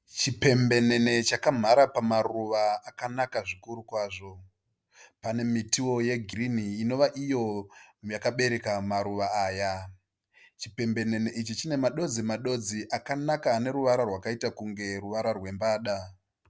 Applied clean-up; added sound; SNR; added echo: none; none; none; none.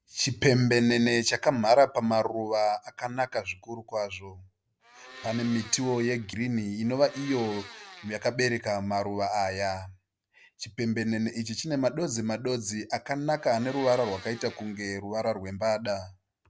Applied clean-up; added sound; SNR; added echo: none; Domestic sounds, home sounds; 18 dB; none.